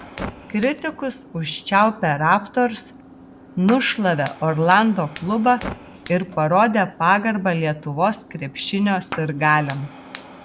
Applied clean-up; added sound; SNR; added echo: none; Fire; 14 dB; none.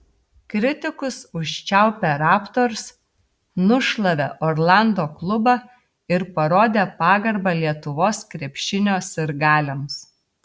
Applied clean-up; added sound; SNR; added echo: none; none; none; none.